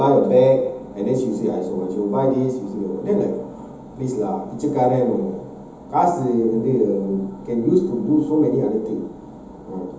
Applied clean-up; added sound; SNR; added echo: none; none; none; reverberation time 1.3 s.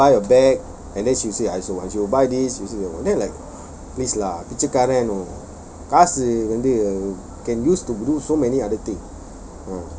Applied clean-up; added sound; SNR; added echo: none; none; none; none.